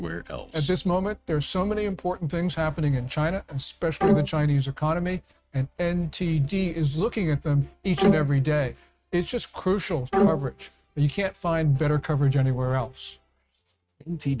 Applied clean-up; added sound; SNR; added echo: neural mask model RNNoise.